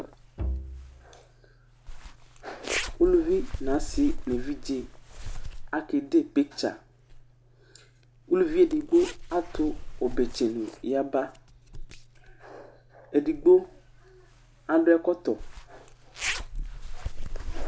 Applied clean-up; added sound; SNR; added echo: none; Zipper (clothing) + Bowed string instrument; 7 dB; none.